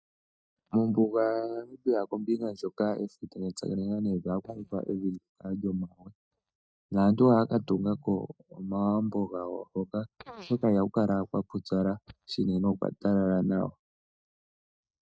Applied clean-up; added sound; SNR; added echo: neural mask model DeepFilterNet 3.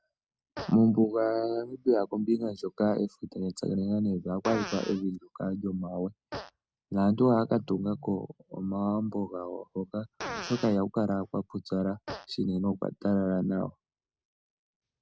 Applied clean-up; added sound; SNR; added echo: none; Fart; 17 dB; none.